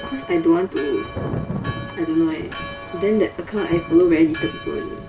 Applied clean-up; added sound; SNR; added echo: none; Church bell + Thunder; 10 dB; none.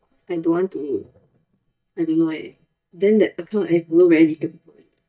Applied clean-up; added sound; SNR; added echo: neural mask model DeepFilterNet 3.